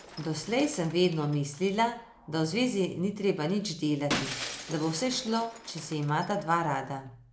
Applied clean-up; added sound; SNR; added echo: none; Shatter; 13 dB; none.